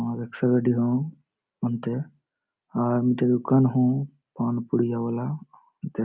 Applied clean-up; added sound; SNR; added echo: none; none; none; none.